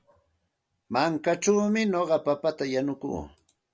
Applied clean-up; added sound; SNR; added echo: none; none; none; none.